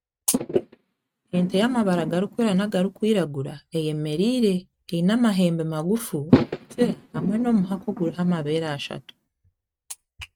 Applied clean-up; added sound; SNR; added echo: neural mask model RNNoise.